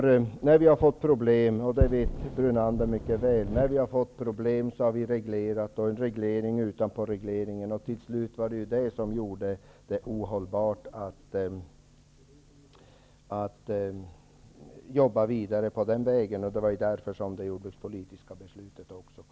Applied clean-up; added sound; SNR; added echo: none; none; none; none.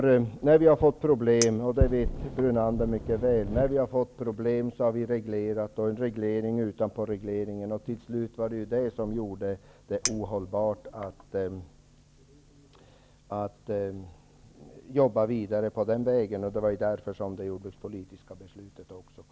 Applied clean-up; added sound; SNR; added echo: none; Chink, clink; 14 dB; none.